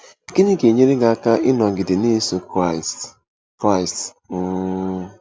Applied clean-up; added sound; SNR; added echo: none; none; none; none.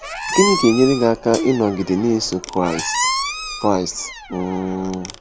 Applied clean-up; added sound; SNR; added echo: none; Hi-hat + Squeak; 7 dB; none.